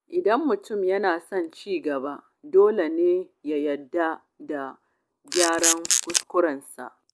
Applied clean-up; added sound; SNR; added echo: neural mask model Resemble Enhance denoiser.